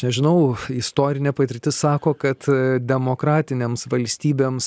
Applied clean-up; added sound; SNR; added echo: none; none; none; none.